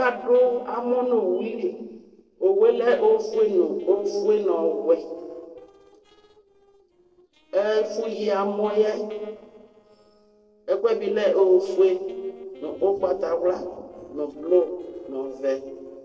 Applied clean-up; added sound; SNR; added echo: neural separator model SepFormer DNS4.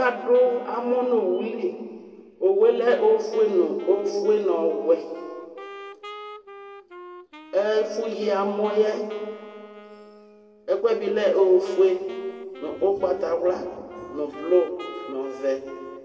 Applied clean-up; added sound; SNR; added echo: none; Wind instrument, woodwind instrument; 19 dB; reverberation time 2.0 s.